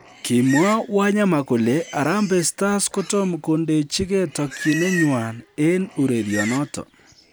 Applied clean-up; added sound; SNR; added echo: none; Livestock, farm animals, working animals; 14 dB; none.